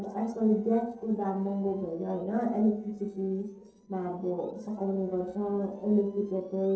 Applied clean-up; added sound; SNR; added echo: neural separator model SepFormer DNS4.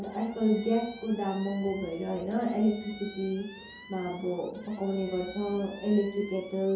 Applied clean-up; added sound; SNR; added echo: none; Squeak; 17 dB; reverberation time 2.8 s.